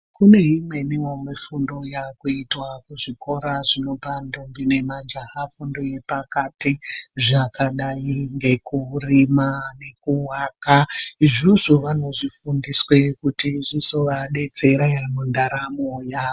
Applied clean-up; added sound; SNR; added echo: none; none; none; none.